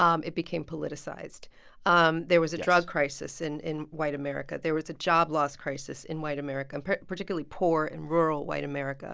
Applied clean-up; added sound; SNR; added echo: none; none; none; none.